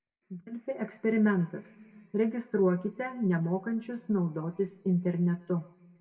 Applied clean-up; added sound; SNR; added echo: none; none; none; reverberation time 0.9 s.